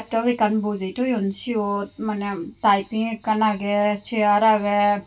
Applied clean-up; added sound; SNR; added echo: none; none; none; reverberation time 0.2 s.